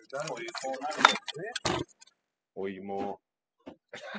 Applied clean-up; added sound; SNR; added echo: classical method spectral subtraction.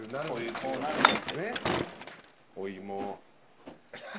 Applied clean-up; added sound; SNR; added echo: none; Bicycle; -4 dB; none.